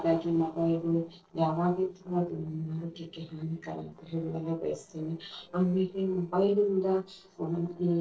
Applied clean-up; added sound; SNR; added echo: neural separator model SepFormer DNS4.